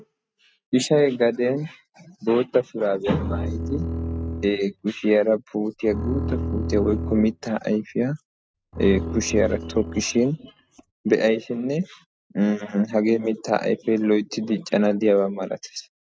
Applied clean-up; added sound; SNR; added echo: neural mask model RNNoise.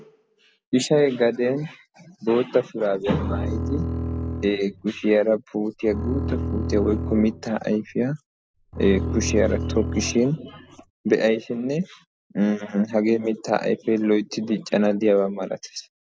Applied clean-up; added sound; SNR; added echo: none; Bowed string instrument; 5 dB; none.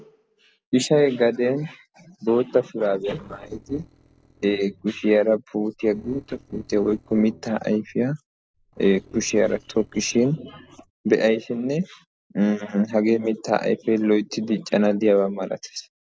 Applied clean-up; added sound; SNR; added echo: neural separator model SepFormer DNS4.